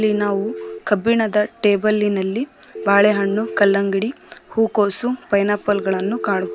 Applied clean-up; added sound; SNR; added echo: none; Telephone; 14 dB; none.